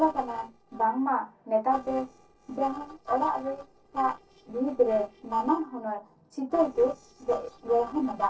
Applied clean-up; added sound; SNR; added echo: neural separator model SepFormer DNS4.